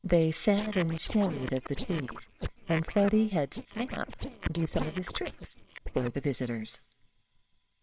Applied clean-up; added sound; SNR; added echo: neural separator model SepFormer WHAMR!.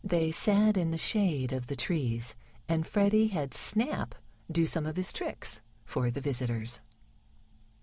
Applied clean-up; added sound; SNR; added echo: none; none; none; none.